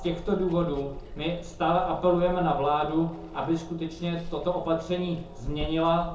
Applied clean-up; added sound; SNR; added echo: none; Water; 13 dB; reverberation time 0.6 s.